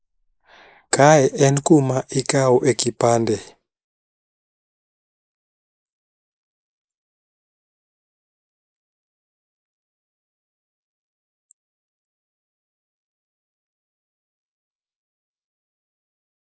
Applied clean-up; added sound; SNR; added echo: neural mask model Resemble Enhance denoiser.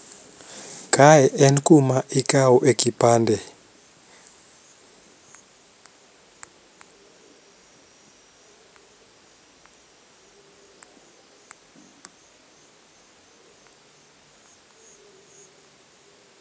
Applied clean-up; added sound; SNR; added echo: none; none; none; none.